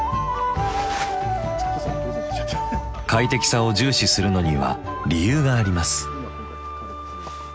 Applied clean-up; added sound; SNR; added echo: none; none; none; none.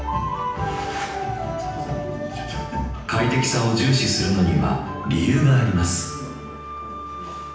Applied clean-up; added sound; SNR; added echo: none; none; none; reverberation time 0.9 s.